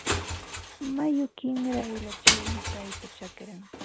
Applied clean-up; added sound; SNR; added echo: none; Engine; -2 dB; none.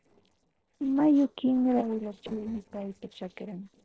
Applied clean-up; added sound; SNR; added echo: neural separator model SepFormer DNS4.